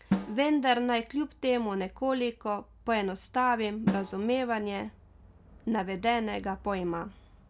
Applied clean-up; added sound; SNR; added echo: none; Drum; 10 dB; none.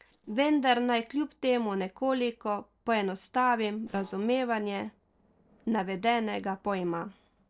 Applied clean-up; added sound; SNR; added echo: neural separator model SepFormer DNS4.